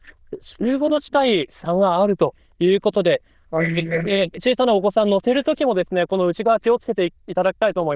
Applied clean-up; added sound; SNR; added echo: neural diffusion model UNIVERSE++.